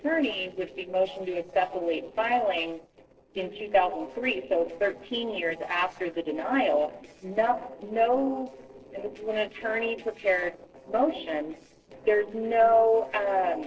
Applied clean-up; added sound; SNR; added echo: neural separator model SepFormer DNS4.